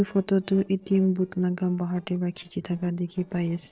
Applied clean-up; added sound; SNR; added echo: neural separator model SepFormer DNS4.